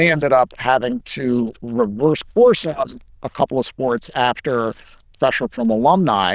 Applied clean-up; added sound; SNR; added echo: neural diffusion model UNIVERSE++.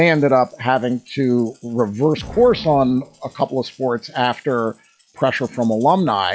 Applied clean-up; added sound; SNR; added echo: classical method log-MMSE.